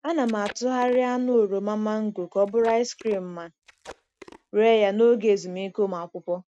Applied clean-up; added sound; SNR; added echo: neural mask model RNNoise.